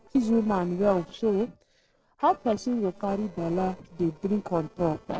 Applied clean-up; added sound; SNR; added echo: neural separator model SepFormer DNS4.